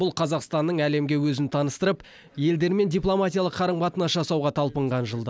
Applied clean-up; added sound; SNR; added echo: none; none; none; none.